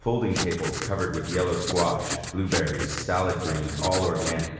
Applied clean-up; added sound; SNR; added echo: none; Writing; 6 dB; reverberation time 1.2 s.